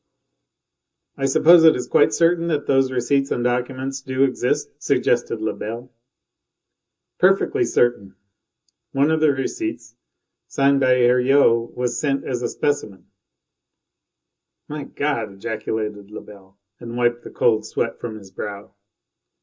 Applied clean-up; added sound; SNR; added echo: none; none; none; reverberation time 0.2 s.